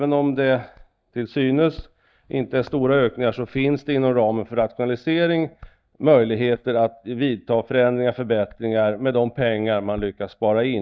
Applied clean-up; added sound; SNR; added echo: neural mask model DeepFilterNet 3.